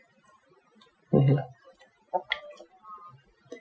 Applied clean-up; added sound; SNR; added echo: classical method Wiener filter.